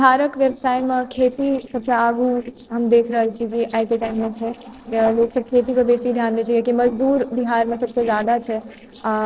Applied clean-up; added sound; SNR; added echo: neural separator model SepFormer DNS4.